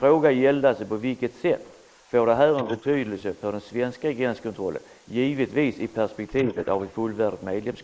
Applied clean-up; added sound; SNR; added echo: neural mask model Resemble Enhance denoiser.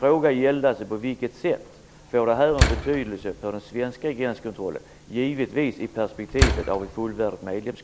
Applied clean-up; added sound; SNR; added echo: none; Slam; 1 dB; none.